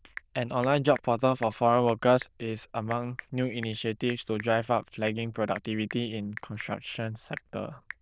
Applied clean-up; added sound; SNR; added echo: neural diffusion model UNIVERSE++.